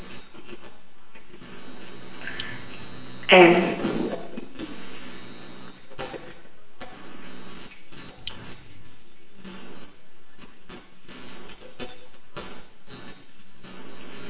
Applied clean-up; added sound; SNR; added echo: none; Raindrop; 18 dB; reverberation time 0.8 s.